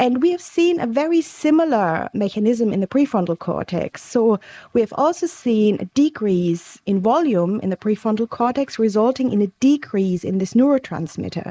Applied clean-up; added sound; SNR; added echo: neural mask model Resemble Enhance denoiser.